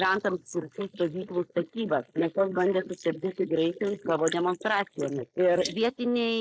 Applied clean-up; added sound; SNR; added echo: neural mask model Resemble Enhance denoiser.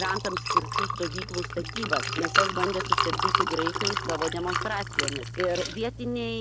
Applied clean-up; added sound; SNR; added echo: none; Liquid; -3 dB; none.